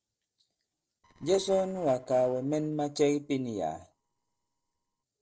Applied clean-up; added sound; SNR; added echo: neural separator model SepFormer DNS4.